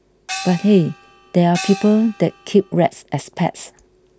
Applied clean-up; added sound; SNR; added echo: none; Gong; 14 dB; none.